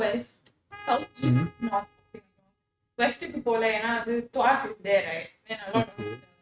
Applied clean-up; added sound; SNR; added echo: neural mask model RNNoise.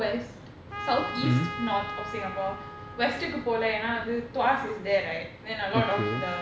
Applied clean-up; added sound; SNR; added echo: none; Trumpet; 10 dB; none.